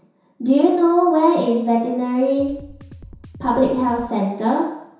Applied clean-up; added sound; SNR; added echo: none; Drum kit; 20 dB; reverberation time 0.7 s.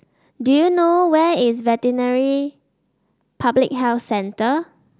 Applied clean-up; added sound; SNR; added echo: none; none; none; none.